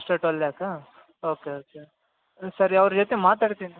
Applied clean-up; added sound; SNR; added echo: none; none; none; none.